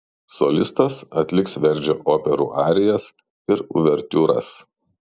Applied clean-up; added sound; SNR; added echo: none; none; none; none.